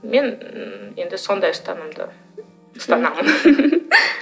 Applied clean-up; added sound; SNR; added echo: none; none; none; none.